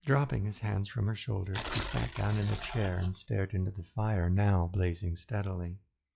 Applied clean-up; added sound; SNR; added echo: classical method log-MMSE.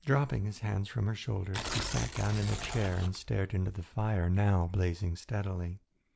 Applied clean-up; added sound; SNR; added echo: none; Tearing; 8 dB; none.